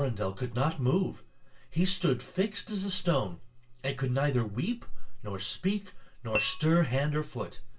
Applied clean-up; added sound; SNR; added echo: none; Tap / Glass; 10 dB; reverberation time 0.2 s.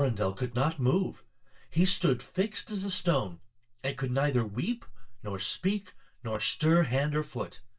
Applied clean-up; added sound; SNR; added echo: neural mask model DeepFilterNet 3.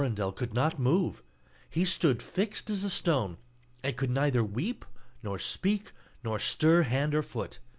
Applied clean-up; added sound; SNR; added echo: none; none; none; none.